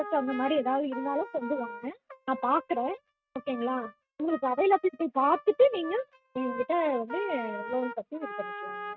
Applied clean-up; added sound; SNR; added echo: neural mask model RNNoise.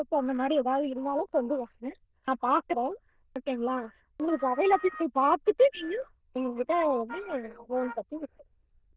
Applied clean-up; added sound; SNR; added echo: neural diffusion model UNIVERSE++.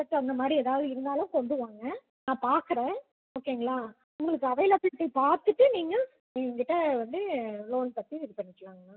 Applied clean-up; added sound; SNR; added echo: none; none; none; none.